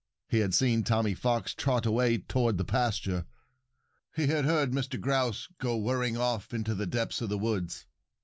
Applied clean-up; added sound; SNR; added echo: none; none; none; none.